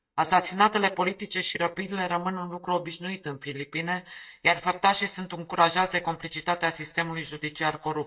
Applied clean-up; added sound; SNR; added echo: neural mask model DeepFilterNet 3.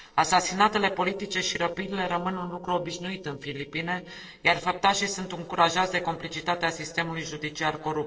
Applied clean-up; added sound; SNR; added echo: neural separator model SepFormer DNS4.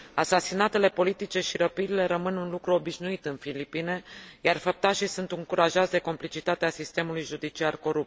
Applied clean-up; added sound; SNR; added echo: none; none; none; none.